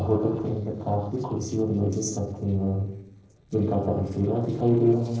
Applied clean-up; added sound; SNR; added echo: neural separator model SepFormer DNS4.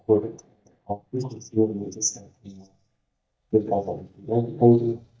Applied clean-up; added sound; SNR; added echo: neural mask model DeepFilterNet 3.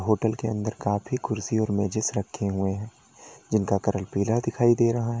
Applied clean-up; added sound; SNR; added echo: none; none; none; none.